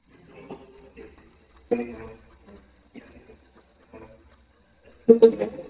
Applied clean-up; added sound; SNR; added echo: neural mask model DeepFilterNet 3.